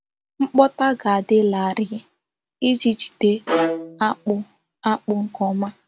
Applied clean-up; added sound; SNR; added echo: none; Bowed string instrument; 5 dB; none.